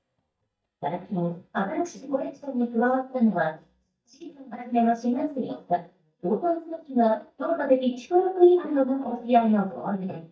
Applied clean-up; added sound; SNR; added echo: neural mask model DeepFilterNet 3.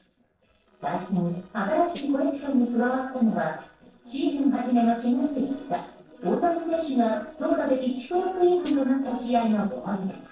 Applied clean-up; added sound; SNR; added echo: neural separator model SepFormer DNS4.